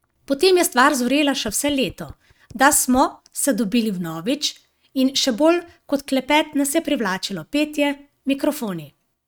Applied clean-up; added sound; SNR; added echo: neural mask model RNNoise.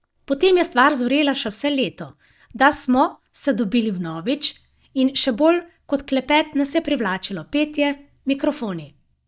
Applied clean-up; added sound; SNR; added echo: neural mask model DeepFilterNet 3.